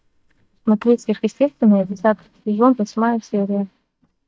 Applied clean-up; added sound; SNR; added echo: neural mask model DeepFilterNet 3.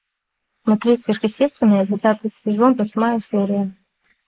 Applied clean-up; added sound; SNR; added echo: neural mask model Resemble Enhance denoiser.